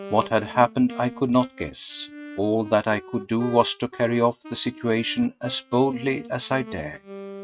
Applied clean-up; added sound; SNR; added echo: neural mask model RNNoise.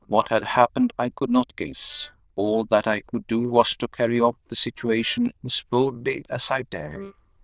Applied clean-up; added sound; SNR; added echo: neural diffusion model UNIVERSE++.